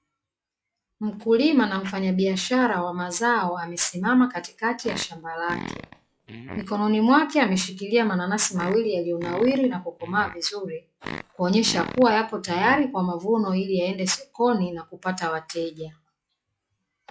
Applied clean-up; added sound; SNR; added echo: classical method log-MMSE.